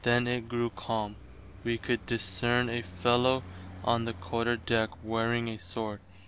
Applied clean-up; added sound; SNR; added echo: none; Traffic noise, roadway noise; 17 dB; none.